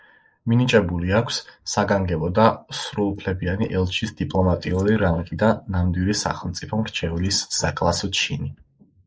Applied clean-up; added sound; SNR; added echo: neural mask model Resemble Enhance denoiser.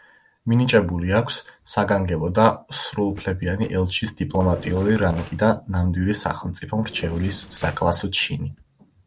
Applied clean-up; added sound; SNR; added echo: neural separator model SepFormer DNS4.